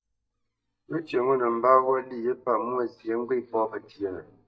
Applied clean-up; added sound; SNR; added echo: neural mask model DeepFilterNet 3.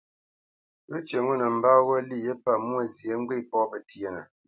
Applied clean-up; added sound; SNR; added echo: none; none; none; none.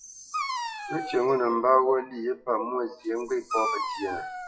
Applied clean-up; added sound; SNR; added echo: classical method WPE with log-MMSE.